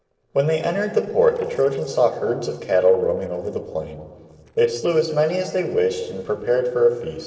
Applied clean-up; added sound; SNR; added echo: neural separator model SepFormer DNS4.